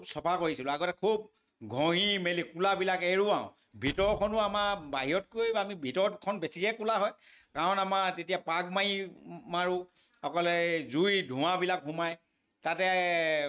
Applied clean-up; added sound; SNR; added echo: neural mask model RNNoise.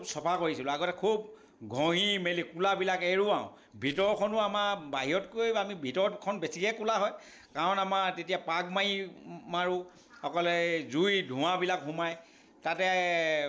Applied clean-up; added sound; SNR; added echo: neural separator model SepFormer DNS4.